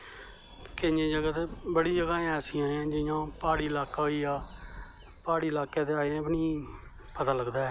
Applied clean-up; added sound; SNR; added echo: none; Thunder / Rain + Wind; 15 dB; none.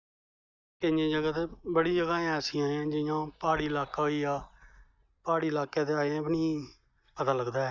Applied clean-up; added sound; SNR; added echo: neural mask model DeepFilterNet 3.